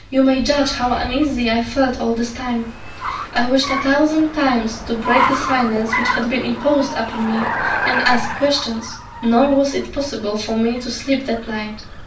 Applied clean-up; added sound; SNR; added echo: none; Car; 7 dB; reverberation time 0.3 s.